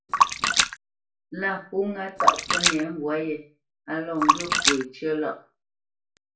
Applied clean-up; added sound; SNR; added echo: none; Splash, splatter; -4 dB; reverberation time 0.3 s.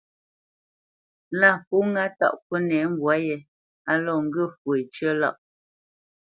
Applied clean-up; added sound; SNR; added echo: none; none; none; none.